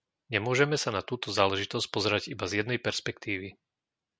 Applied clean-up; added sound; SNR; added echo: none; none; none; none.